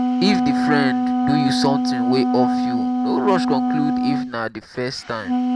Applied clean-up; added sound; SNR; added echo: none; Wind instrument, woodwind instrument; -4 dB; none.